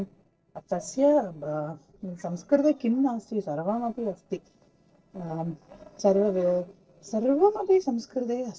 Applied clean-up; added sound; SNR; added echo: neural separator model SepFormer DNS4.